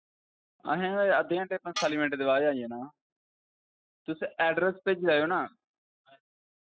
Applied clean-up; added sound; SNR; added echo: classical method spectral subtraction.